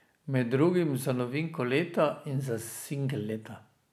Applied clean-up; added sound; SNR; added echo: none; none; none; none.